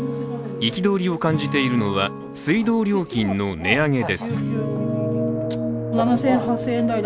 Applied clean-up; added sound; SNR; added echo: none; none; none; none.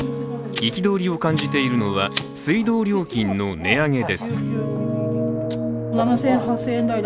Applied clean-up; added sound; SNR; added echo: none; Fire; 19 dB; none.